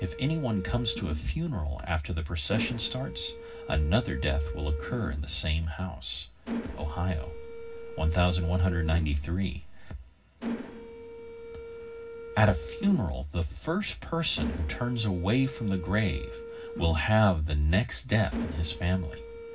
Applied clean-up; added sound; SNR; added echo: none; Mechanisms; 12 dB; reverberation time 0.4 s.